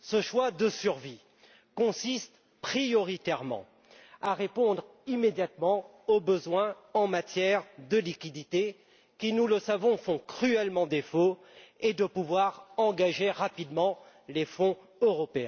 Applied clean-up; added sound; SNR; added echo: none; none; none; none.